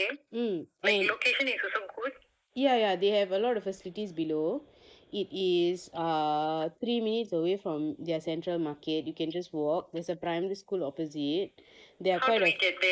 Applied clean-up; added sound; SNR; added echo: neural mask model Resemble Enhance denoiser.